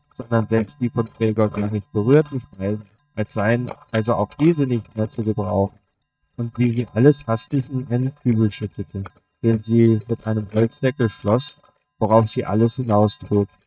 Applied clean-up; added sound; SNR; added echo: neural mask model DeepFilterNet 3.